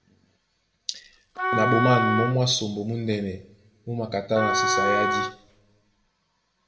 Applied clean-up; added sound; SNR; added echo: none; Wind instrument, woodwind instrument; -1 dB; reverberation time 0.5 s.